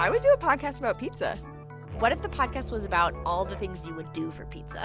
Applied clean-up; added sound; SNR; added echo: none; Musical instrument + Wind instrument, woodwind instrument; 11 dB; none.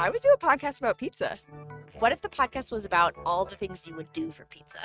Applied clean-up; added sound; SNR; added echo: neural mask model RNNoise.